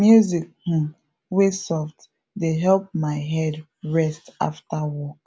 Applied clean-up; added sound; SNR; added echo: none; none; none; none.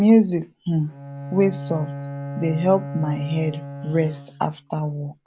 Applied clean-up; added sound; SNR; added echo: none; Bowed string instrument; 11 dB; none.